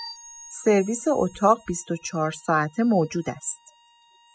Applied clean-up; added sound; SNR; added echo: classical method spectral subtraction.